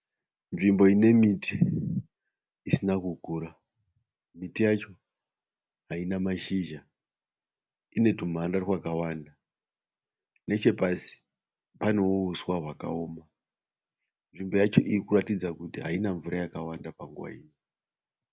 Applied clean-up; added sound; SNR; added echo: none; none; none; none.